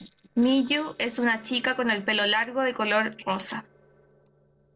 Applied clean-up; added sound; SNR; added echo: neural separator model SepFormer DNS4.